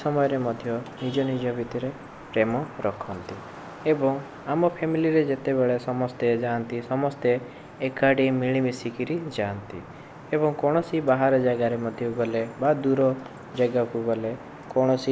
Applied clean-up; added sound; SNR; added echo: none; Traffic noise, roadway noise / Vehicle horn, car horn, honking; 17 dB; none.